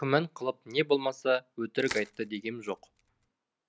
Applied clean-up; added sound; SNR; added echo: none; Crushing; 15 dB; none.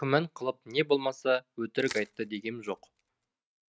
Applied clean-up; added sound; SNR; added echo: neural mask model RNNoise.